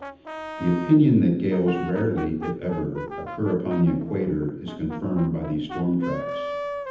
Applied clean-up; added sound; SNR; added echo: none; Brass instrument; 12 dB; reverberation time 0.8 s.